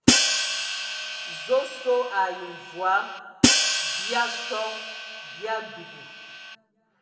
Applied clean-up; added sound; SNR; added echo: none; Hi-hat; -4 dB; reverberation time 1.9 s.